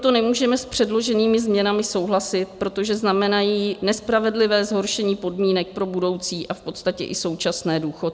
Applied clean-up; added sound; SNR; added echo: none; none; none; none.